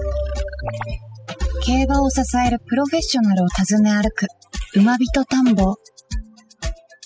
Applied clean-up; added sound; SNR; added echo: classical method spectral subtraction.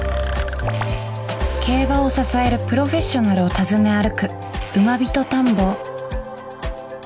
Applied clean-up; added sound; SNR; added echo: none; Fart; 19 dB; none.